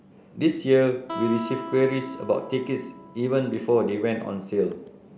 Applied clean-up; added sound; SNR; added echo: none; Acoustic guitar; 14 dB; none.